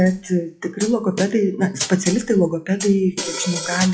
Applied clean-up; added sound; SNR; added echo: classical method WPE with log-MMSE.